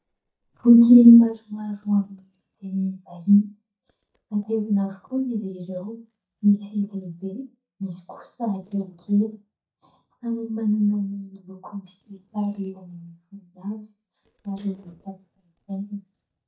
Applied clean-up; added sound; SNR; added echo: neural mask model DeepFilterNet 3.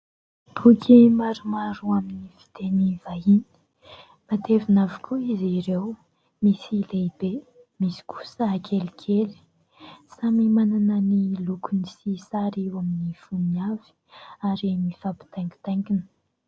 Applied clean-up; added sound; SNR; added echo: none; none; none; none.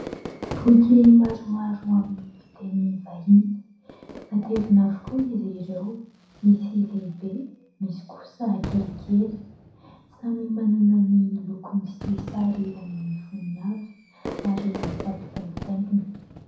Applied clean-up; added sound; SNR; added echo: none; Fireworks; 16 dB; reverberation time 0.6 s.